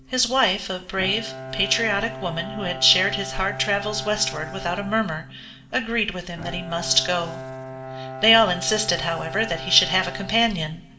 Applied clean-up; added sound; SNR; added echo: none; Bowed string instrument; 12 dB; reverberation time 1.6 s.